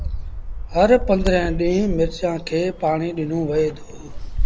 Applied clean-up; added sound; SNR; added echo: none; Bird; 6 dB; none.